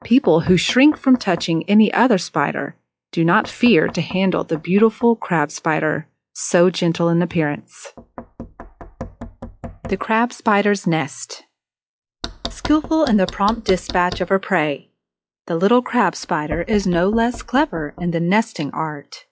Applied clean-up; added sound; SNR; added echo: classical method log-MMSE.